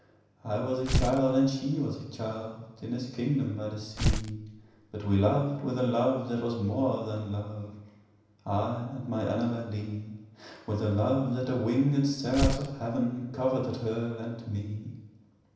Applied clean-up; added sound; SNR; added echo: none; Tearing; 3 dB; reverberation time 0.9 s.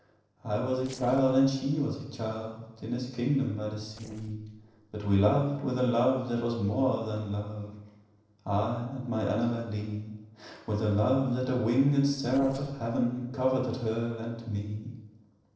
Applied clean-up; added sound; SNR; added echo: neural separator model SepFormer DNS4.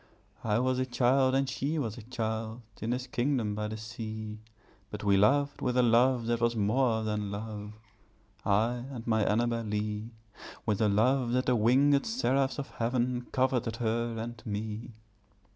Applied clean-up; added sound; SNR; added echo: none; none; none; none.